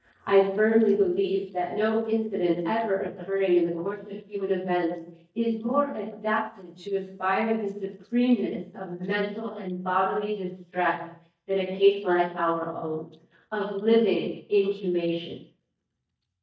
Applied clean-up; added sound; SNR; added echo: neural mask model DeepFilterNet 3.